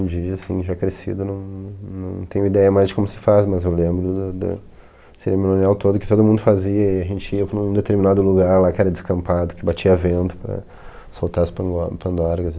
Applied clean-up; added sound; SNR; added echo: none; none; none; none.